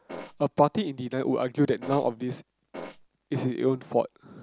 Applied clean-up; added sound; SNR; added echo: none; Fart; 12 dB; none.